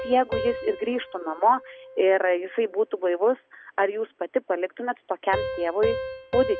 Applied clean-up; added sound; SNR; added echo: none; Piano; 10 dB; none.